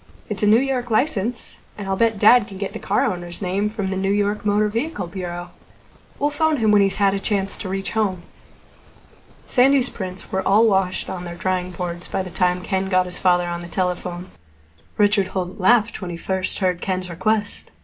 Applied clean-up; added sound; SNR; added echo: none; none; none; none.